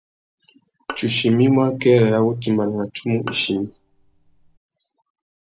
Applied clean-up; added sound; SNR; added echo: none; Bowed string instrument; 18 dB; none.